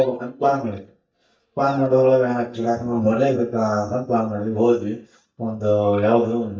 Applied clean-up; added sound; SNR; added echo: neural mask model DeepFilterNet 3.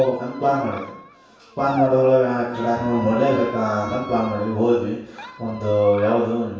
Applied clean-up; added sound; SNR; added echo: none; Squeak; 13 dB; reverberation time 0.7 s.